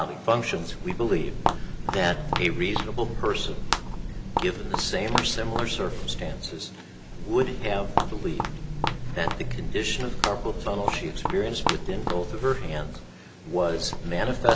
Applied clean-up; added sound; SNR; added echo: none; Walk, footsteps; 1 dB; none.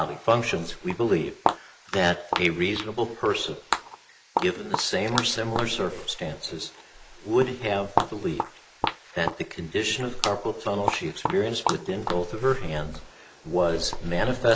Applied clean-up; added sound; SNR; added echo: neural mask model Resemble Enhance denoiser.